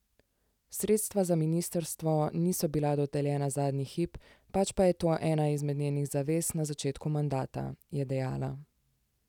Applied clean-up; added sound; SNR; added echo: none; none; none; none.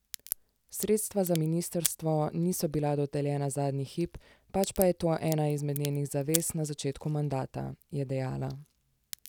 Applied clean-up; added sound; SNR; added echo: none; Crack; 13 dB; none.